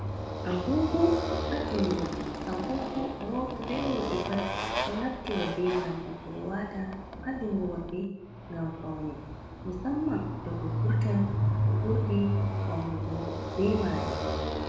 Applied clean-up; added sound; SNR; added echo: none; Motorcycle; 0 dB; reverberation time 1.0 s.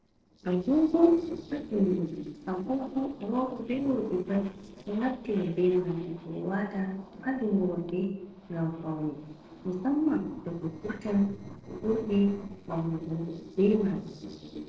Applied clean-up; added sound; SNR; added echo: neural separator model SepFormer DNS4.